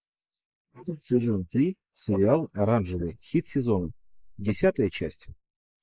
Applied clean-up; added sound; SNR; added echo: neural mask model Resemble Enhance denoiser.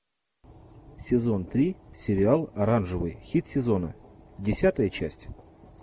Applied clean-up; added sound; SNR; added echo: none; none; none; none.